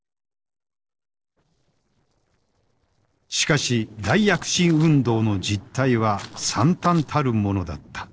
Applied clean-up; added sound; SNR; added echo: neural separator model SepFormer DNS4.